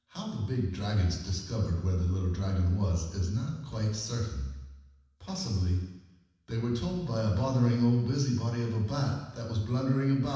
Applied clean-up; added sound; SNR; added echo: none; none; none; reverberation time 1.1 s.